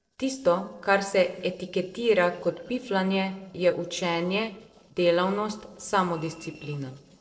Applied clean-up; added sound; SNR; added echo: neural separator model SepFormer DNS4.